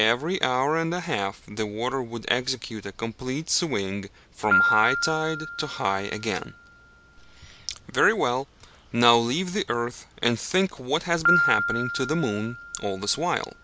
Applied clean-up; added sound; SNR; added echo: none; Piano; 5 dB; none.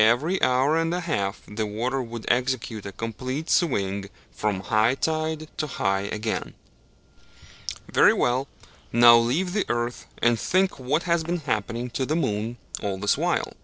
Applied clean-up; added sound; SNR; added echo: neural separator model SepFormer DNS4.